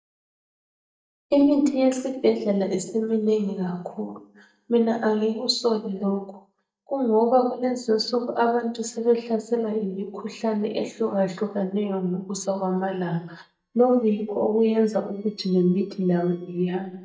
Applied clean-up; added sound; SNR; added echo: neural mask model DeepFilterNet 3.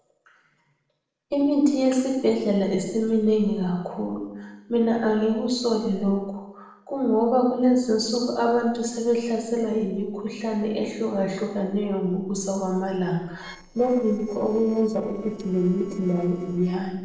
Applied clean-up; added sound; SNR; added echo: neural separator model SepFormer DNS4.